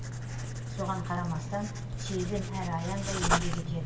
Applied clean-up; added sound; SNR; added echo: none; Writing; -2 dB; reverberation time 0.2 s.